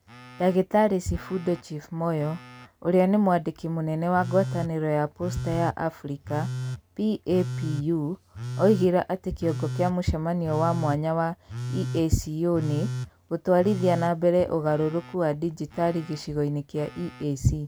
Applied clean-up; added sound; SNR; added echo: none; Telephone; 10 dB; none.